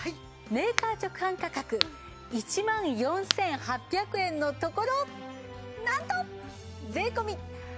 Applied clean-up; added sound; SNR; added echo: none; Crack; 5 dB; none.